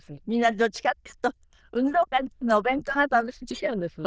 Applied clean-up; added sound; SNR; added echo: neural diffusion model UNIVERSE++.